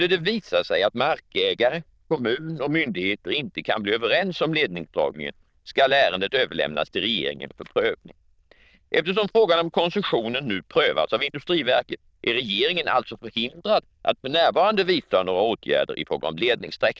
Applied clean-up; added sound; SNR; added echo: neural diffusion model UNIVERSE++.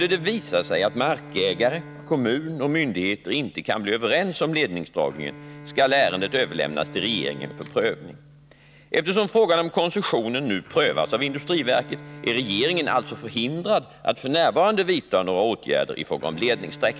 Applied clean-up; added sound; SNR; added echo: none; Bowed string instrument; 19 dB; none.